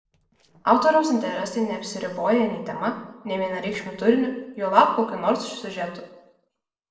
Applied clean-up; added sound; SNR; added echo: neural separator model SepFormer DNS4.